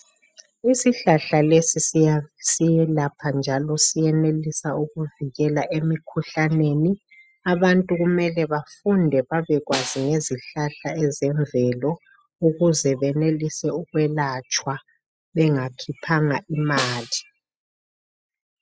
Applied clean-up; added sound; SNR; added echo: classical method spectral subtraction.